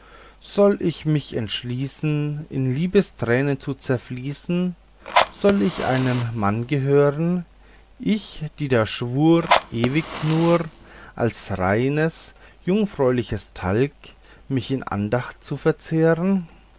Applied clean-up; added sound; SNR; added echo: none; Fire; 4 dB; none.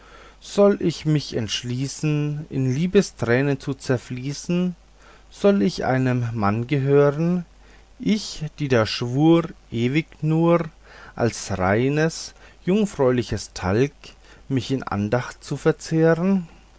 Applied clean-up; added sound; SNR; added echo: none; none; none; none.